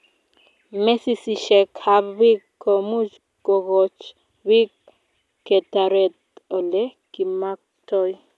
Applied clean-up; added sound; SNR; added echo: none; none; none; none.